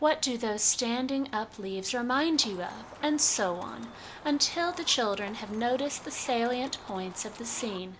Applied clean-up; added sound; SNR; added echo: none; Chicken, rooster; 17 dB; none.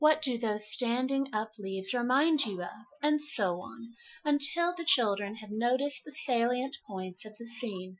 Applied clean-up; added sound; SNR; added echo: classical method Wiener filter.